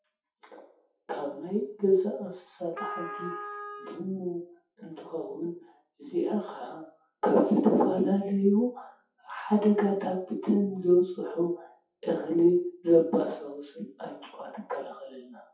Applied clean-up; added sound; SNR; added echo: classical method WPE with log-MMSE.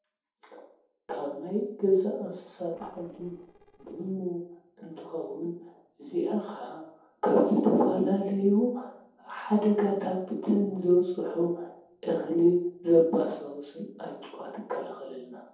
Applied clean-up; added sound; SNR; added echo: neural separator model SepFormer DNS4.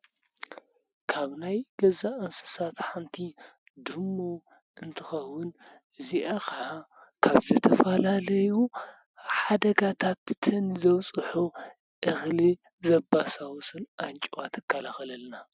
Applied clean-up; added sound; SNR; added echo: none; none; none; none.